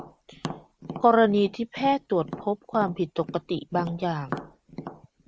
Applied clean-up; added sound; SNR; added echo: none; Tap; 14 dB; none.